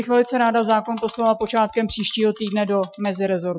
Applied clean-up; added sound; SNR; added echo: classical method Wiener filter.